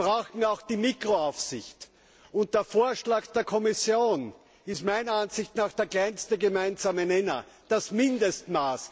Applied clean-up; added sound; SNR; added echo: none; none; none; none.